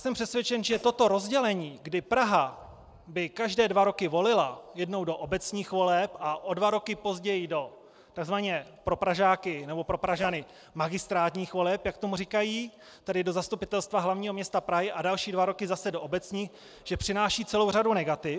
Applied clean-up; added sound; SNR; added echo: neural separator model SepFormer DNS4.